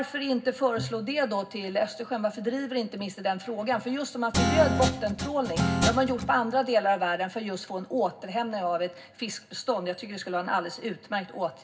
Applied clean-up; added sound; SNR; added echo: none; Guitar; -1 dB; reverberation time 0.4 s.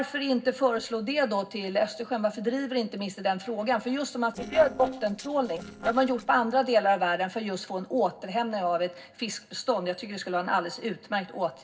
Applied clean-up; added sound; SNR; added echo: neural separator model SepFormer DNS4.